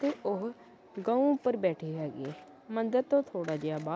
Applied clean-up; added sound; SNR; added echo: none; none; none; none.